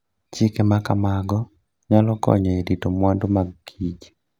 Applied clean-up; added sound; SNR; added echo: none; none; none; none.